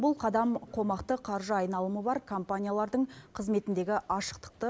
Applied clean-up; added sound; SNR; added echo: none; none; none; none.